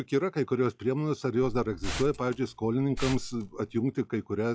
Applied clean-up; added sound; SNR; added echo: classical method log-MMSE.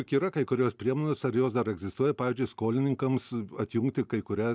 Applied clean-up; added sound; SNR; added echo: none; none; none; none.